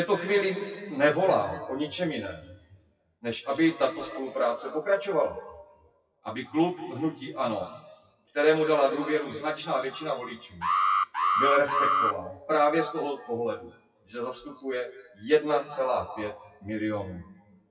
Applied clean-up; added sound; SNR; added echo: classical method WPE with log-MMSE.